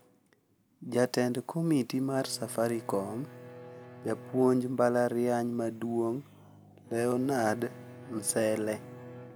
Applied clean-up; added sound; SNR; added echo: none; Bowed string instrument; 19 dB; none.